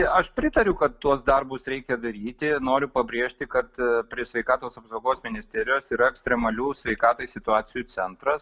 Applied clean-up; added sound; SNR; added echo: none; none; none; none.